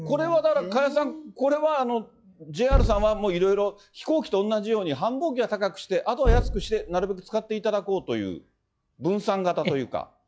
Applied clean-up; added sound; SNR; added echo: classical method log-MMSE.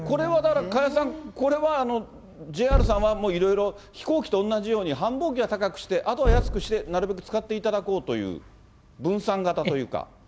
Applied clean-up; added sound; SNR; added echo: none; Knock; 5 dB; none.